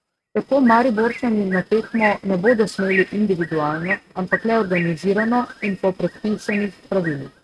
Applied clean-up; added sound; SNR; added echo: neural mask model RNNoise.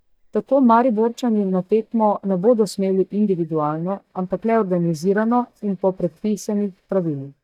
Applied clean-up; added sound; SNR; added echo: neural mask model DeepFilterNet 3.